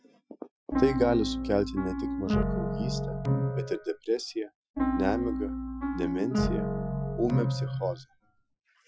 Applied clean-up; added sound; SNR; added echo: classical method Wiener filter.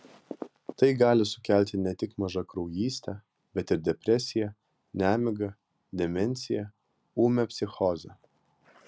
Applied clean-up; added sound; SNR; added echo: none; none; none; none.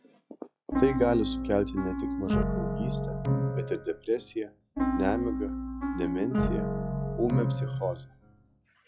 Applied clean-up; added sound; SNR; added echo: classical method log-MMSE.